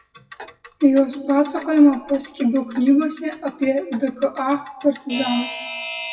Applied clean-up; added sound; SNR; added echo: classical method WPE with log-MMSE.